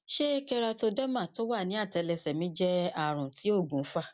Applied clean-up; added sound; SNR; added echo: none; none; none; none.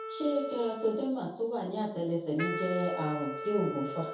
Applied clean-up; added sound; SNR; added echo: none; Wind instrument, woodwind instrument; 8 dB; reverberation time 0.6 s.